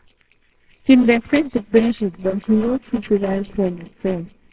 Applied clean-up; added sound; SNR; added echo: neural separator model SepFormer WHAMR!.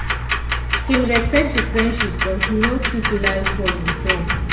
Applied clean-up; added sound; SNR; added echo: none; Tick-tock; -1 dB; reverberation time 1.0 s.